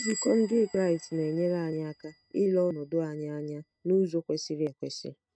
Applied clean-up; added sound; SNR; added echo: neural mask model RNNoise.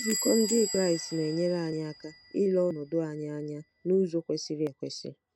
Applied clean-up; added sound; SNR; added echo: none; Squeak / Bell; 11 dB; none.